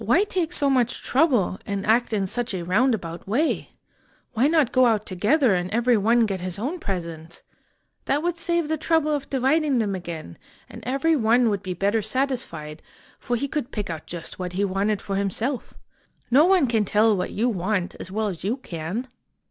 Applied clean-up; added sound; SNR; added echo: none; none; none; none.